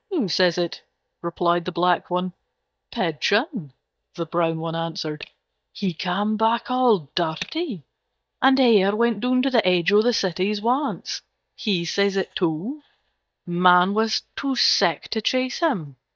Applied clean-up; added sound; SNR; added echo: neural mask model DeepFilterNet 3.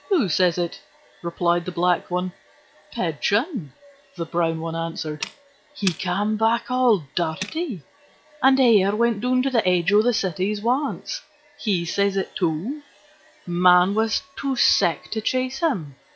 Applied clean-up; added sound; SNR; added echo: classical method log-MMSE.